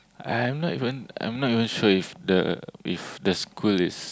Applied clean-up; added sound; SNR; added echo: none; none; none; none.